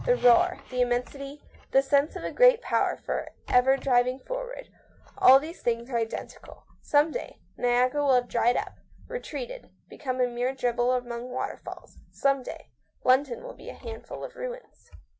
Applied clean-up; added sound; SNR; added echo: none; none; none; none.